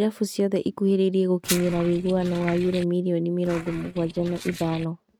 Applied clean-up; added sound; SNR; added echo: neural mask model RNNoise.